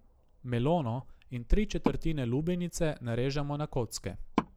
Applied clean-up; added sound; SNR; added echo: none; Wood; 10 dB; none.